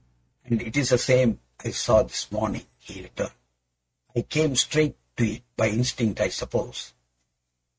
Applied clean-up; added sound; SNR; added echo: neural mask model RNNoise.